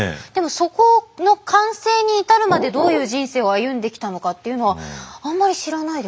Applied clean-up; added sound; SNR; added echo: none; Glass; 6 dB; none.